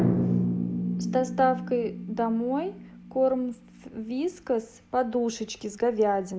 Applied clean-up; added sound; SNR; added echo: none; Drum; 4 dB; none.